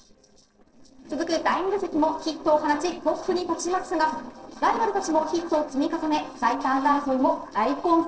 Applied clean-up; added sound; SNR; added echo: neural separator model SepFormer DNS4.